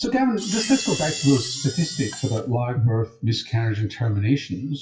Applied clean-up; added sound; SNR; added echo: classical method WPE with log-MMSE.